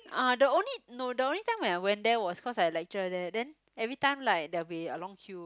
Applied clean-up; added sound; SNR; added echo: none; none; none; none.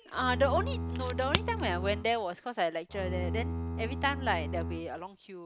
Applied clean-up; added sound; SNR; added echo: none; Crack + Bowed string instrument; 2 dB; none.